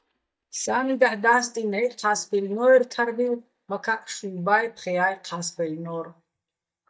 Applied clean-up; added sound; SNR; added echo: neural mask model DeepFilterNet 3.